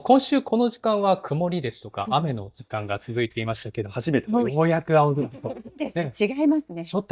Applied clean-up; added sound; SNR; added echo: neural mask model DeepFilterNet 3.